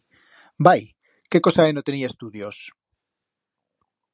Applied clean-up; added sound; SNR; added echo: none; none; none; none.